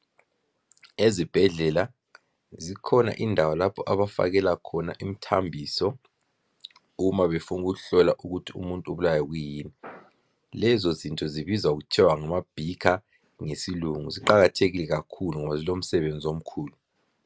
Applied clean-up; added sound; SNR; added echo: none; none; none; none.